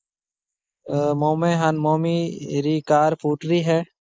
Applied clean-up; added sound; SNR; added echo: neural mask model Resemble Enhance denoiser.